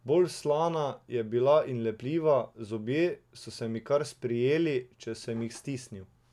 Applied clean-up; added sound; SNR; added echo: none; none; none; none.